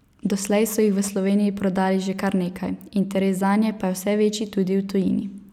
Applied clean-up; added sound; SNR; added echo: none; none; none; none.